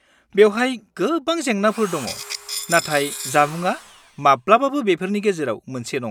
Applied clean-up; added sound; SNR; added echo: none; Tools; 12 dB; none.